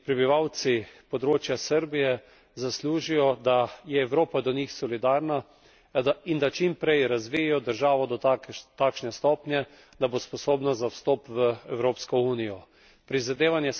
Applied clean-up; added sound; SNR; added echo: none; none; none; none.